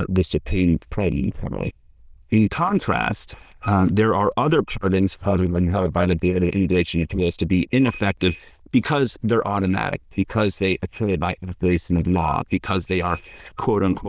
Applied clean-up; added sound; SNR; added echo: neural diffusion model UNIVERSE++.